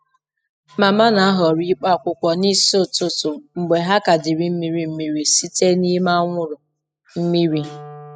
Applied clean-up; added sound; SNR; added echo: classical method spectral subtraction.